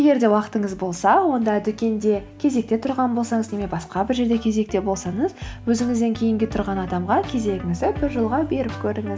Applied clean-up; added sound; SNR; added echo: none; none; none; none.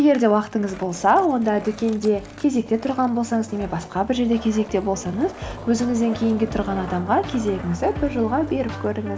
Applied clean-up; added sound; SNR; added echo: none; Skateboard; 18 dB; none.